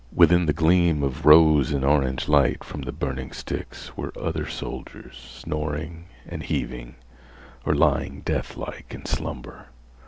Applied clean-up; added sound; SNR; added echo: none; none; none; none.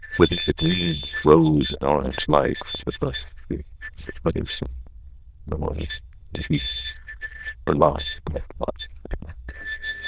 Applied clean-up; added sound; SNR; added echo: neural diffusion model UNIVERSE++.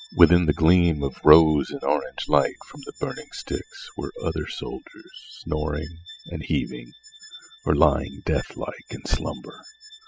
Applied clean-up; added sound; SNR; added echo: classical method spectral subtraction.